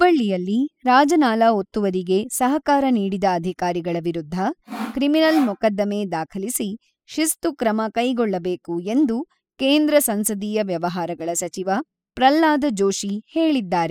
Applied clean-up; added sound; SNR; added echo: classical method spectral subtraction.